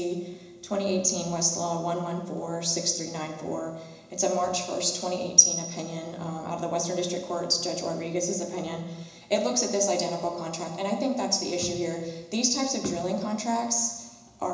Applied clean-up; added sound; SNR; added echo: none; none; none; reverberation time 1.0 s.